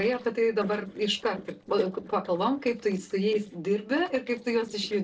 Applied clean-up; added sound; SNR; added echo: neural separator model SepFormer DNS4.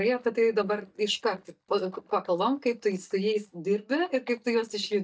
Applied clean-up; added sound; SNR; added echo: neural mask model DeepFilterNet 3.